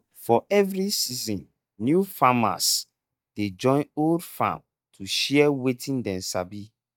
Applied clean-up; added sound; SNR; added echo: neural mask model DeepFilterNet 3.